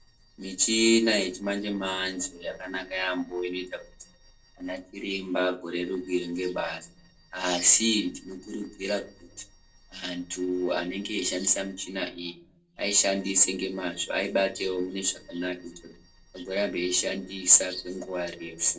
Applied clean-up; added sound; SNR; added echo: neural separator model SepFormer DNS4.